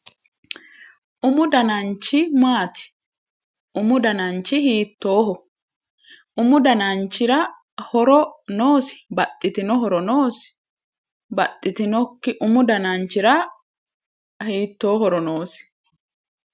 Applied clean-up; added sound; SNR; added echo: none; none; none; none.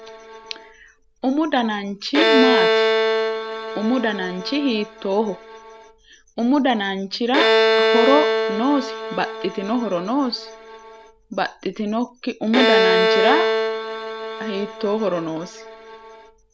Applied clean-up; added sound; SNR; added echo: none; Bowed string instrument; -1 dB; none.